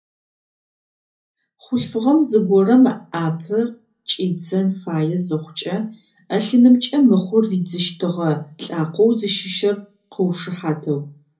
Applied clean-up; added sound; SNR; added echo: none; none; none; reverberation time 0.4 s.